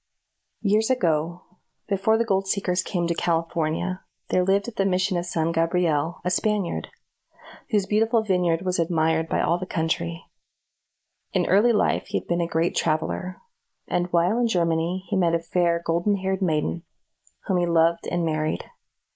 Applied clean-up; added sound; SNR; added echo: neural mask model Resemble Enhance denoiser.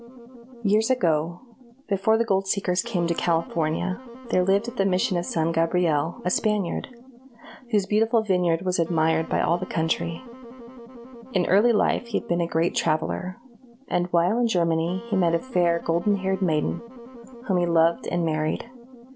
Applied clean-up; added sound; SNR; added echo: none; Wind instrument, woodwind instrument; 17 dB; none.